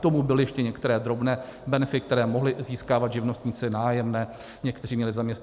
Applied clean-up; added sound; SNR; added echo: none; none; none; none.